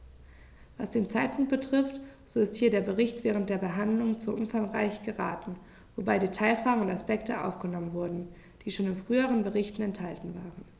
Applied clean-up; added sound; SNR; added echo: none; none; none; none.